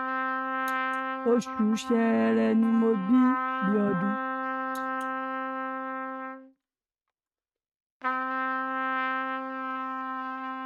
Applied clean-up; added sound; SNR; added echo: neural mask model RNNoise.